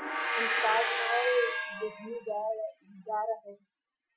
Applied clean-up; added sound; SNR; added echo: classical method Wiener filter.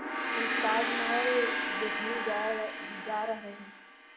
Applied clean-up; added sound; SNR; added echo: none; Gong; -1 dB; none.